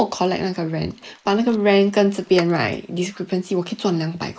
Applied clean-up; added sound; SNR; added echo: neural mask model Resemble Enhance denoiser.